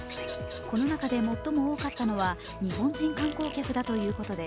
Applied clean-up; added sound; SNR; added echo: none; Bird vocalization, bird call, bird song / Fowl + Fart; 18 dB; none.